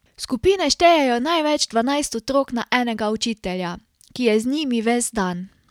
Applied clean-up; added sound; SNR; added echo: none; none; none; none.